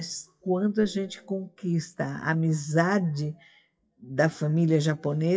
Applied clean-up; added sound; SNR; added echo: classical method WPE with log-MMSE.